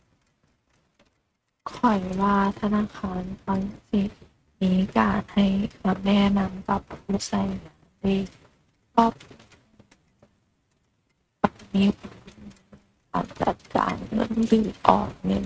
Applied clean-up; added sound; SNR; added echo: neural mask model RNNoise.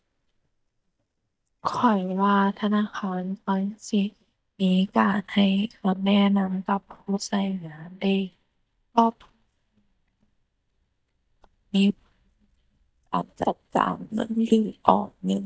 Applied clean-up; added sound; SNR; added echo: neural mask model DeepFilterNet 3.